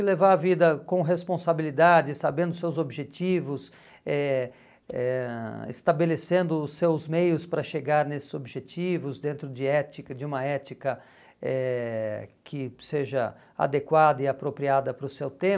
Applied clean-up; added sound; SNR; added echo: none; none; none; none.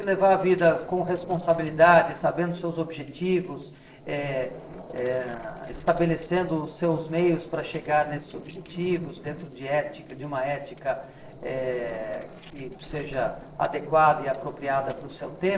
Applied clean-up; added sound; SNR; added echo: neural separator model SepFormer DNS4.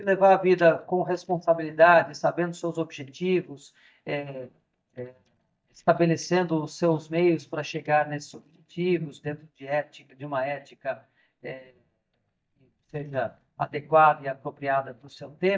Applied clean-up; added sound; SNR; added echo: neural mask model DeepFilterNet 3.